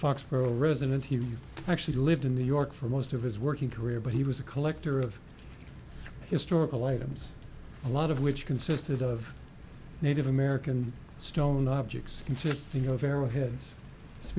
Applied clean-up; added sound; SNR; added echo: none; none; none; none.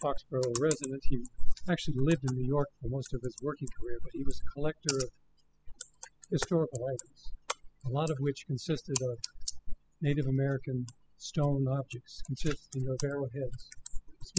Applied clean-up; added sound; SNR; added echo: classical method spectral subtraction.